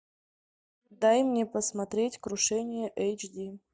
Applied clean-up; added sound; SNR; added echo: neural mask model DeepFilterNet 3.